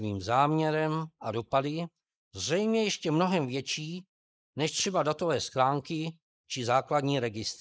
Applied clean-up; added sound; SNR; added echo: neural mask model Resemble Enhance denoiser.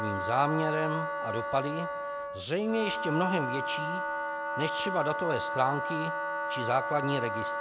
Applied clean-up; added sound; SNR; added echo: none; Wind instrument, woodwind instrument; 2 dB; none.